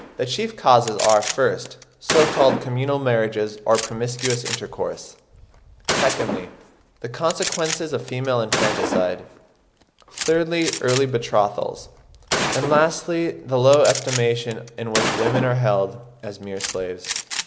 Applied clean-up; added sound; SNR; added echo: none; Gunshot, gunfire; 7 dB; none.